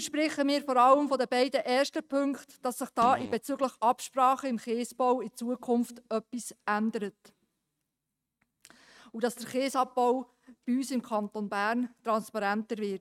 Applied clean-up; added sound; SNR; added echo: neural mask model RNNoise.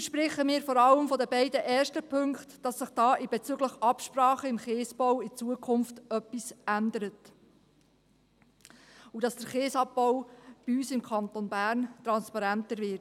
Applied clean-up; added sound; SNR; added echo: none; none; none; none.